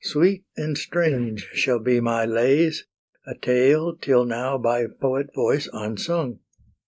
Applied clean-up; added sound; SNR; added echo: neural mask model Resemble Enhance denoiser.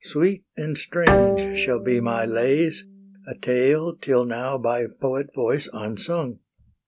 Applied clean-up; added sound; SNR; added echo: none; Bowed string instrument; 2 dB; none.